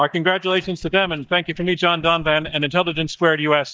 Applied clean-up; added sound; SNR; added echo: neural mask model DeepFilterNet 3.